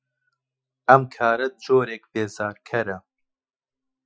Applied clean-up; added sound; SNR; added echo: classical method Wiener filter.